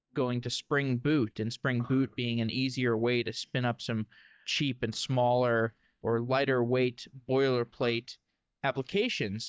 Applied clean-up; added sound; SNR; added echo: neural mask model DeepFilterNet 3.